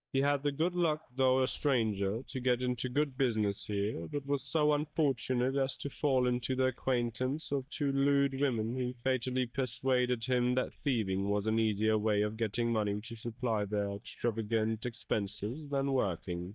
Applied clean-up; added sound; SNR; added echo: neural mask model DeepFilterNet 3.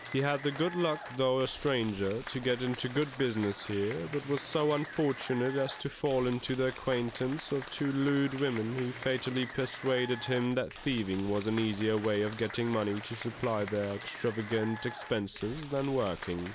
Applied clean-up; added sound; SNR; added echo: none; Applause; 13 dB; none.